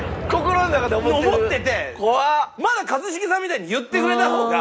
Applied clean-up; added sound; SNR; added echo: none; none; none; none.